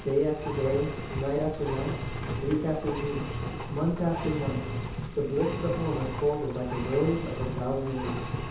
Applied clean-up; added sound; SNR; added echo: none; Engine; 4 dB; reverberation time 0.8 s.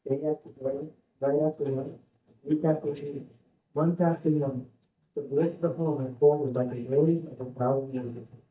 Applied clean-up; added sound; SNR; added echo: neural mask model DeepFilterNet 3.